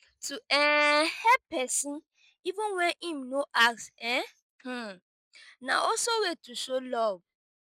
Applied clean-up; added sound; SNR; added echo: neural mask model Resemble Enhance denoiser.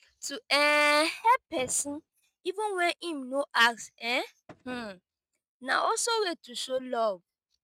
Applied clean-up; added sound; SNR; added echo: neural mask model RNNoise.